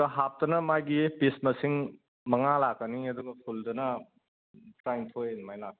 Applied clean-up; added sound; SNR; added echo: none; none; none; none.